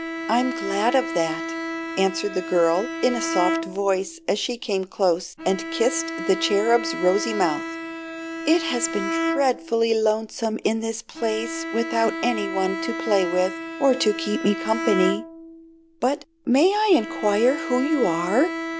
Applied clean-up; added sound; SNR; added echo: none; Bowed string instrument; 7 dB; none.